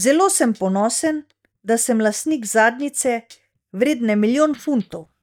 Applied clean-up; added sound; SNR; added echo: neural mask model DeepFilterNet 3.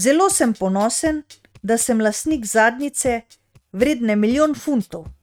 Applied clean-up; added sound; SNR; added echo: neural mask model RNNoise.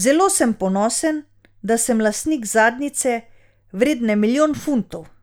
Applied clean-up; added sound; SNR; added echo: none; none; none; none.